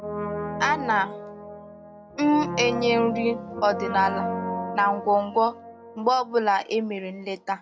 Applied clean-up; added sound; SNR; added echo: none; Brass instrument; 8 dB; none.